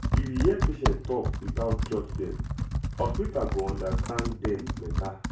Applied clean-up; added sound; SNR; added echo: none; Computer keyboard; -3 dB; reverberation time 0.3 s.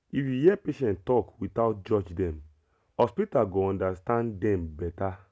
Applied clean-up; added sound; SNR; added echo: none; none; none; none.